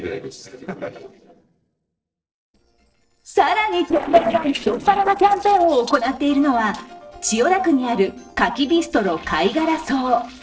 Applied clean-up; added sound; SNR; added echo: neural separator model SepFormer DNS4.